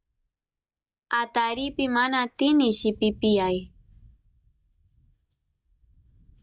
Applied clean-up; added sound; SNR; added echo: neural mask model DeepFilterNet 3.